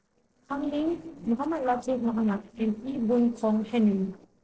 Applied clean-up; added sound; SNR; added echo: neural separator model SepFormer DNS4.